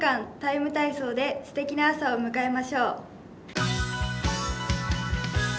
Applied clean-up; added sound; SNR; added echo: none; none; none; none.